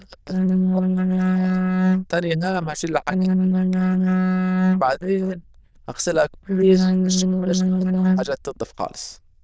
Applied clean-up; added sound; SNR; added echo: neural diffusion model UNIVERSE++.